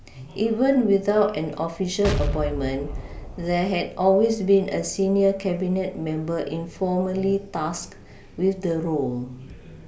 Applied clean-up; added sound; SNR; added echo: none; Explosion; 5 dB; none.